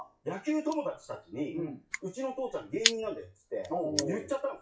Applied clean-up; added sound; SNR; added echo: classical method WPE with log-MMSE.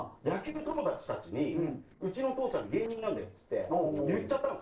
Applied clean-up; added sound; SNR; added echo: neural separator model SepFormer DNS4.